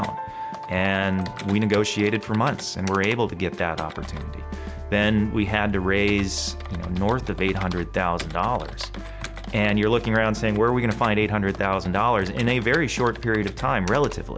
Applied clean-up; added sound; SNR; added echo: none; Bass drum / Snare drum / Drum kit + Computer keyboard; 16 dB; none.